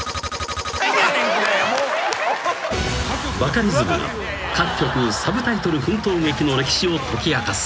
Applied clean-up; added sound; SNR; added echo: none; none; none; none.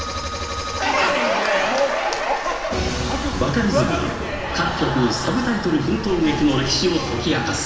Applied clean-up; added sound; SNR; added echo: none; Cricket; 19 dB; reverberation time 2.1 s.